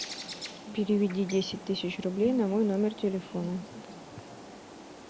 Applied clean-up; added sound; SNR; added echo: none; Bird; 14 dB; none.